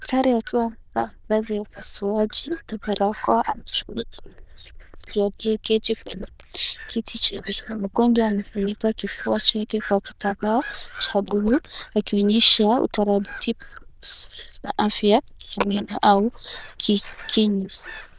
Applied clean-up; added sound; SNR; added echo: neural diffusion model UNIVERSE++.